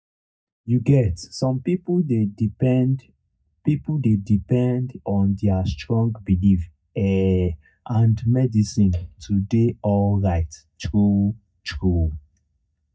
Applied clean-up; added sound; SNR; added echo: neural mask model DeepFilterNet 3.